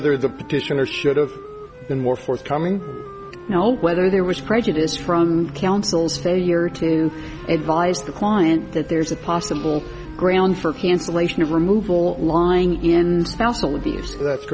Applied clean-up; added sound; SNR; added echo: none; Wind instrument, woodwind instrument; 19 dB; none.